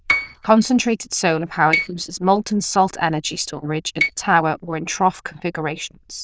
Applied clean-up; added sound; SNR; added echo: neural diffusion model UNIVERSE++.